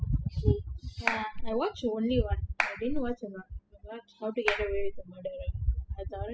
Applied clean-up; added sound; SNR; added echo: classical method spectral subtraction.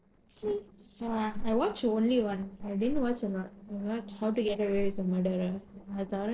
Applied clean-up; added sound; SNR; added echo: neural separator model SepFormer DNS4.